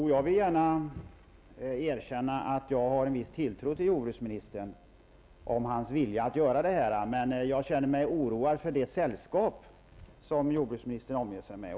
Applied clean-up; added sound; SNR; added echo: none; none; none; none.